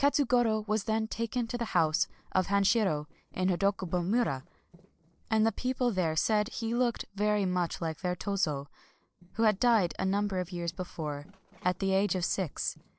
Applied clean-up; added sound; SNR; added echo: neural separator model SepFormer DNS4.